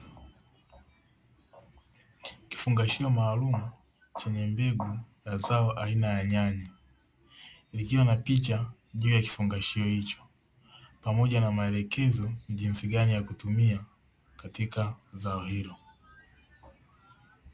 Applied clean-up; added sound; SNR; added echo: none; none; none; none.